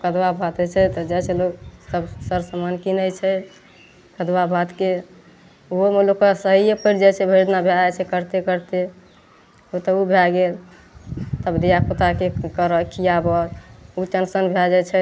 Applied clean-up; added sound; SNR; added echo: none; none; none; none.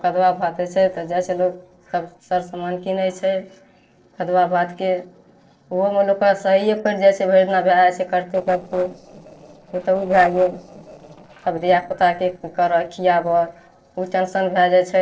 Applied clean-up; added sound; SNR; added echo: neural separator model SepFormer DNS4.